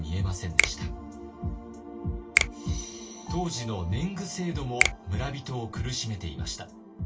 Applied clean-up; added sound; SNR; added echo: none; Finger snapping; -1 dB; reverberation time 0.2 s.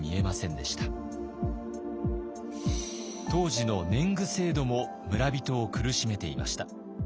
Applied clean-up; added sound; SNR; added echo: none; none; none; none.